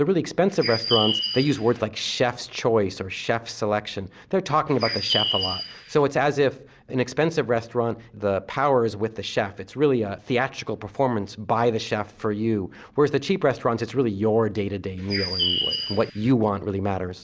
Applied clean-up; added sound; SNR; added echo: none; Bird; 3 dB; none.